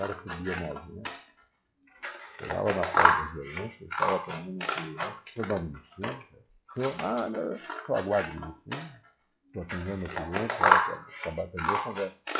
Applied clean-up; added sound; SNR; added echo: classical method log-MMSE.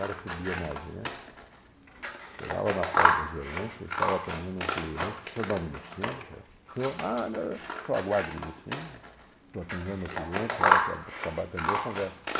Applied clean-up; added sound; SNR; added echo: none; Scissors; -3 dB; none.